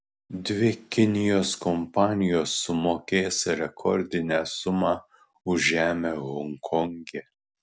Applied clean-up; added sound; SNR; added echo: none; none; none; none.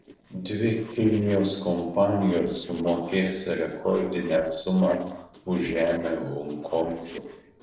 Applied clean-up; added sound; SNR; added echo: neural separator model SepFormer DNS4.